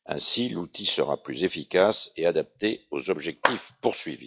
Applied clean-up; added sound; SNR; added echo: classical method log-MMSE.